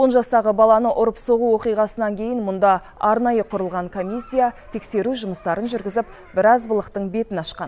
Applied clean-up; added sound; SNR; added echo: none; none; none; none.